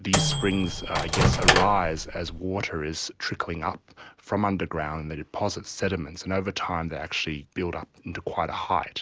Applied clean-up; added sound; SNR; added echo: none; Microwave oven; -4 dB; none.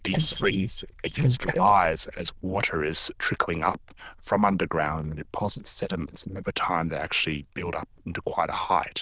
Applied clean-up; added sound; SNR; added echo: neural diffusion model UNIVERSE++.